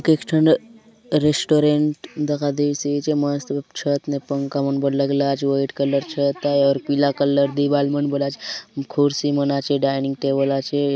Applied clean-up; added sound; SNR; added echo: none; none; none; none.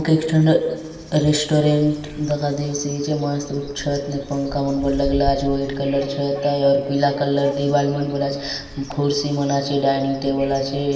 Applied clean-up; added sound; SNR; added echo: none; Bird; 16 dB; reverberation time 2.1 s.